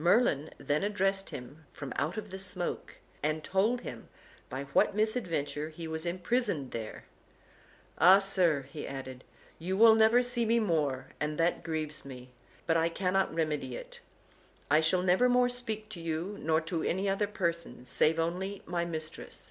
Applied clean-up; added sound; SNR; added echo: none; none; none; none.